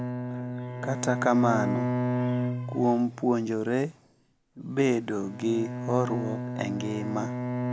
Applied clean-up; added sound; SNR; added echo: none; Bowed string instrument; 3 dB; none.